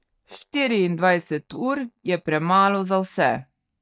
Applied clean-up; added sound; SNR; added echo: neural mask model DeepFilterNet 3.